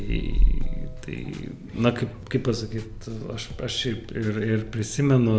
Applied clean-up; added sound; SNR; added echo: none; none; none; none.